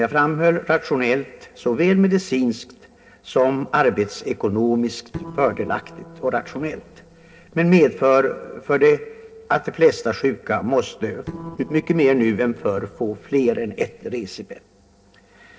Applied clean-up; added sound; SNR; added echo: neural separator model SepFormer DNS4.